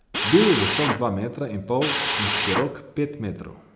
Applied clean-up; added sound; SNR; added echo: none; Drill; 2 dB; none.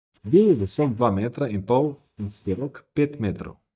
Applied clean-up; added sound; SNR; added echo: neural mask model DeepFilterNet 3.